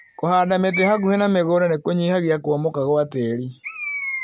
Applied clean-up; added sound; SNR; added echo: none; Bird; 13 dB; none.